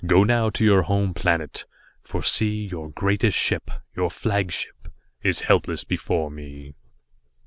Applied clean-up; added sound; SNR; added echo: none; none; none; none.